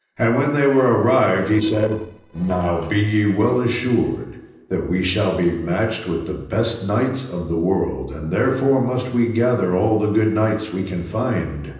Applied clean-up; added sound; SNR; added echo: neural separator model SepFormer DNS4.